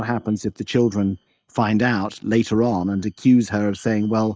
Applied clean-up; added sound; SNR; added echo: neural mask model DeepFilterNet 3.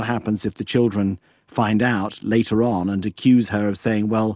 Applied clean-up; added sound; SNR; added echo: none; none; none; none.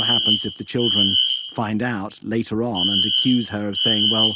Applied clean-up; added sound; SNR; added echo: none; Alarm; -2 dB; none.